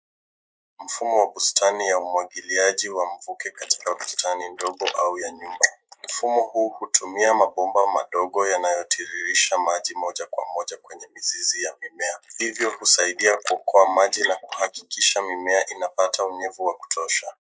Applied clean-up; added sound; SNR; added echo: neural mask model Resemble Enhance denoiser.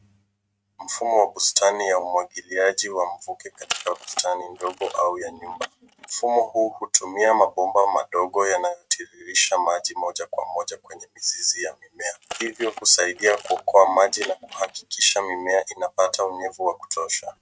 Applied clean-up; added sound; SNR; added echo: neural mask model RNNoise.